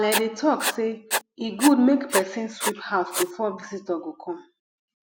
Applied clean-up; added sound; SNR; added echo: none; Writing; 6 dB; none.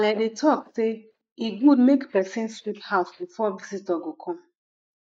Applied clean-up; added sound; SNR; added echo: neural mask model DeepFilterNet 3.